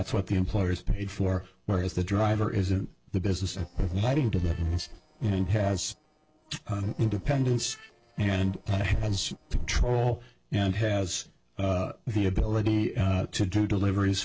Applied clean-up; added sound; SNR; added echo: neural separator model SepFormer DNS4.